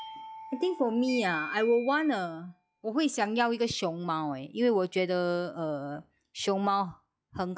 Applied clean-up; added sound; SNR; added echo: classical method log-MMSE.